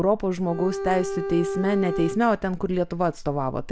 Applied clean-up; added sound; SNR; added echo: none; Bowed string instrument; 6 dB; none.